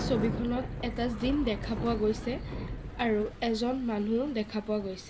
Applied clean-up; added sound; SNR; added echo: none; Bicycle; 7 dB; none.